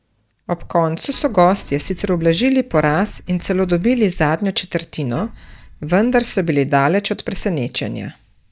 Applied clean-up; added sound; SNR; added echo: neural mask model DeepFilterNet 3.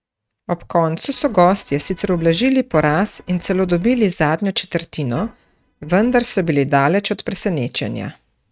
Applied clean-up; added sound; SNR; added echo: neural mask model RNNoise.